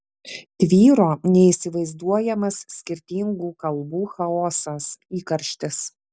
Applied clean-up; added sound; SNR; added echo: none; none; none; none.